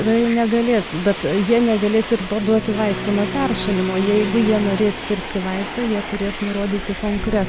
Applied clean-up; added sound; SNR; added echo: none; Subway, metro, underground + Bowed string instrument; 8 dB; none.